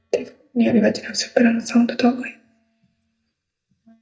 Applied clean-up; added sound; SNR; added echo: neural mask model DeepFilterNet 3.